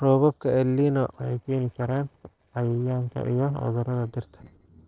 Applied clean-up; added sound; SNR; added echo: neural separator model SepFormer DNS4.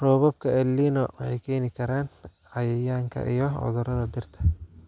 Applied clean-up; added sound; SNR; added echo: none; none; none; none.